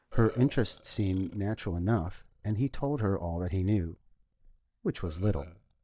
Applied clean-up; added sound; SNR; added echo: neural mask model DeepFilterNet 3.